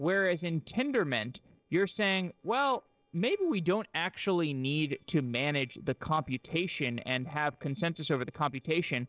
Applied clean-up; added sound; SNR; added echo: neural separator model SepFormer DNS4.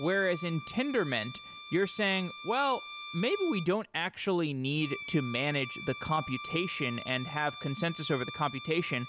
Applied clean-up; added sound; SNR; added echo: none; Bowed string instrument; 12 dB; none.